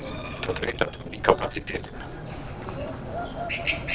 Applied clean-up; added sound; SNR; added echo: neural separator model SepFormer DNS4.